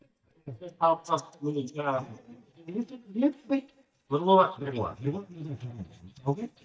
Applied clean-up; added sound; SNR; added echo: neural mask model DeepFilterNet 3.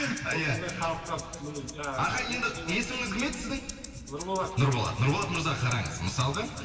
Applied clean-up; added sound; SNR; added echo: none; Rattle (instrument); 16 dB; reverberation time 2.6 s.